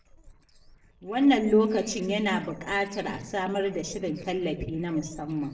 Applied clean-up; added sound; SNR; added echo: neural separator model SepFormer DNS4.